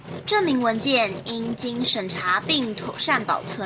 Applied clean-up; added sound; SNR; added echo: none; Engine; 12 dB; reverberation time 0.4 s.